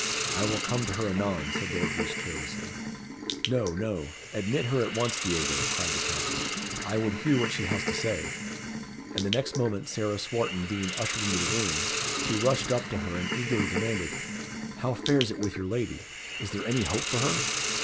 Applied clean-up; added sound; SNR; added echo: none; Hiss; 2 dB; none.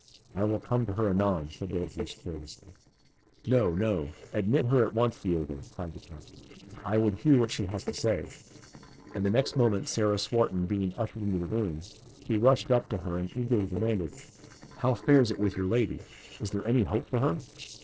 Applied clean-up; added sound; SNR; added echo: neural separator model SepFormer DNS4.